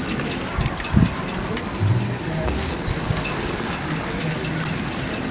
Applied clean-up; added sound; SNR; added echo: none; Wind; -4 dB; reverberation time 0.6 s.